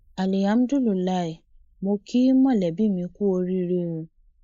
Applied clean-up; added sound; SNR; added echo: neural mask model Resemble Enhance denoiser.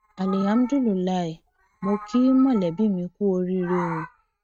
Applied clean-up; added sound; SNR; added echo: neural mask model RNNoise.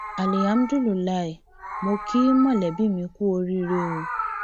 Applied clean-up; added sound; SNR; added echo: none; Meow; 9 dB; none.